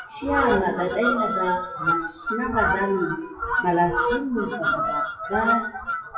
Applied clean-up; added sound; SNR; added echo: classical method WPE with log-MMSE.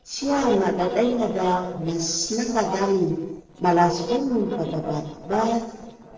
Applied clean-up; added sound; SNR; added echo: neural separator model SepFormer DNS4.